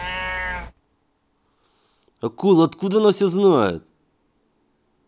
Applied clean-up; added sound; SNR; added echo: none; Livestock, farm animals, working animals; 14 dB; none.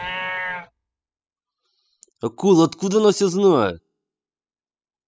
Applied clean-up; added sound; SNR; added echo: classical method spectral subtraction.